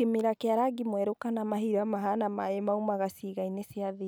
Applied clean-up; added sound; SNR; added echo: none; none; none; none.